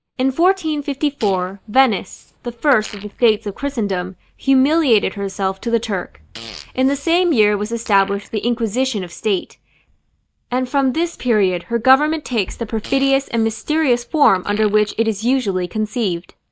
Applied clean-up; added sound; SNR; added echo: neural mask model DeepFilterNet 3.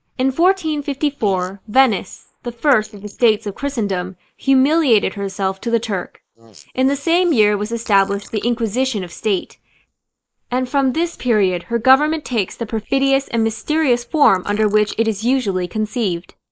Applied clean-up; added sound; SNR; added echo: neural mask model Resemble Enhance denoiser.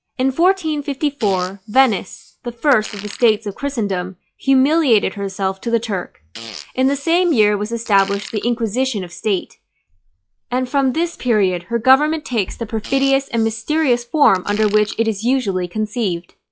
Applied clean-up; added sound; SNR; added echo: classical method log-MMSE.